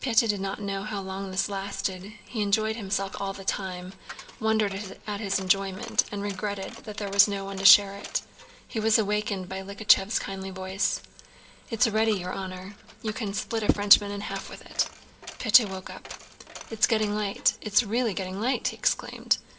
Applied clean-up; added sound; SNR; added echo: none; Coin (dropping); 19 dB; reverberation time 0.3 s.